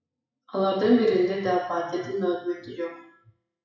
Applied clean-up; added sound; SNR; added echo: classical method WPE with log-MMSE.